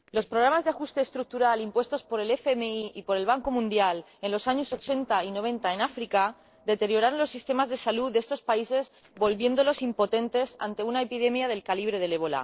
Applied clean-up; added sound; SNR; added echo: neural separator model SepFormer DNS4.